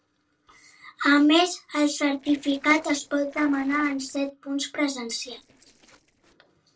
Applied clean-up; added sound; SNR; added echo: neural separator model SepFormer DNS4.